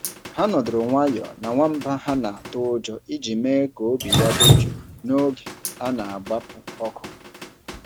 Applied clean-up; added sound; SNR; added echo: none; Drip; 2 dB; none.